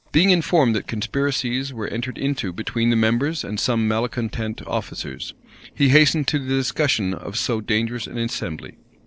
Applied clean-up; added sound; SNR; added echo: neural separator model SepFormer DNS4.